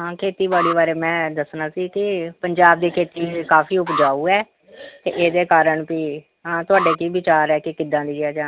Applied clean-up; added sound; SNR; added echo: none; Alarm; 10 dB; none.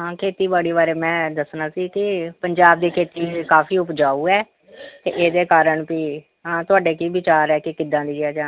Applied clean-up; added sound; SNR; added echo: none; none; none; none.